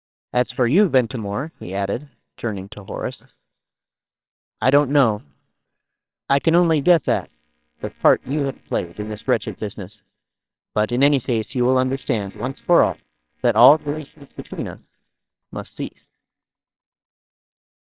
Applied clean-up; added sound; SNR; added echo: neural separator model SepFormer WHAMR!.